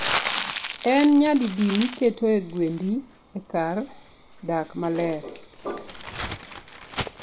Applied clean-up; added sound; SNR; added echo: none; Crumpling, crinkling; 7 dB; none.